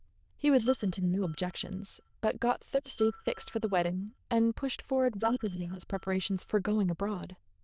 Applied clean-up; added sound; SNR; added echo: neural diffusion model UNIVERSE++.